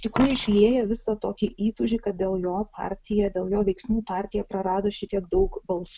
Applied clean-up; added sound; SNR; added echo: none; Coin (dropping); 18 dB; none.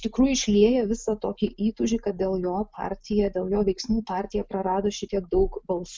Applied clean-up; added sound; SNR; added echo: none; none; none; none.